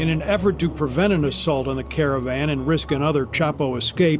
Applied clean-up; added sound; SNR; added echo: none; none; none; none.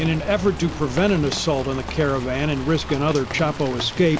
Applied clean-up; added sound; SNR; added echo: none; Rain; 12 dB; none.